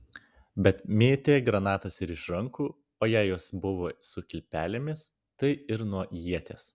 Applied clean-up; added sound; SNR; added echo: none; none; none; none.